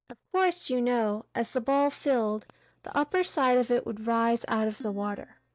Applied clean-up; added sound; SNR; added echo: neural mask model DeepFilterNet 3.